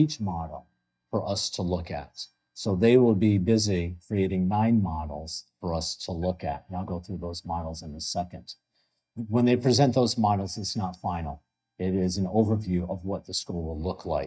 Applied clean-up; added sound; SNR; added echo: neural mask model DeepFilterNet 3.